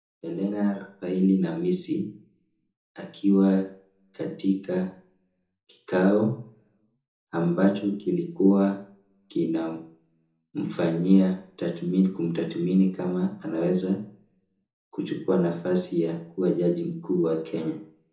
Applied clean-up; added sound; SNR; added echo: none; none; none; reverberation time 1.0 s.